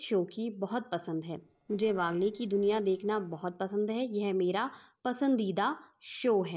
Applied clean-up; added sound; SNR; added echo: neural separator model SepFormer DNS4.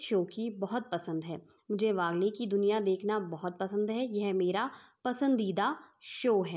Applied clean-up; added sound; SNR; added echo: none; none; none; none.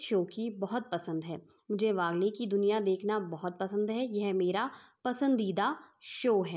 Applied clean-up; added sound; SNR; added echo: neural mask model Resemble Enhance denoiser.